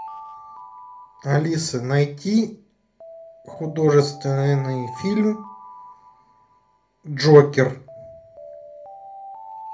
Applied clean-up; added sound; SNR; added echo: none; Alarm; 18 dB; reverberation time 0.3 s.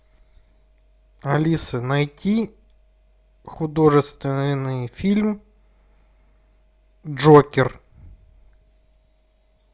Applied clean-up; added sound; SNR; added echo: none; none; none; none.